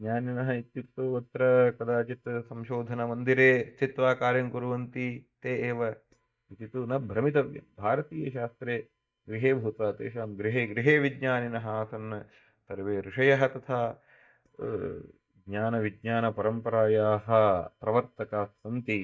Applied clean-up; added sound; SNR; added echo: neural mask model DeepFilterNet 3.